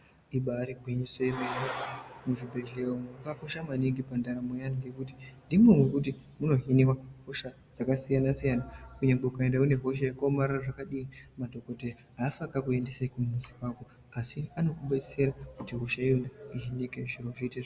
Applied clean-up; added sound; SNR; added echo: none; none; none; none.